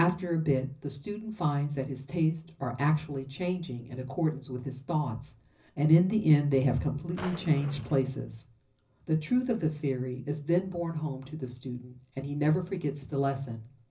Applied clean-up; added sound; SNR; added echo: none; Drawer open or close; 14 dB; reverberation time 0.4 s.